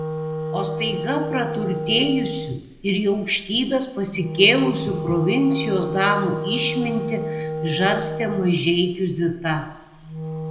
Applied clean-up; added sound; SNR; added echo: none; Wind instrument, woodwind instrument; 6 dB; reverberation time 0.7 s.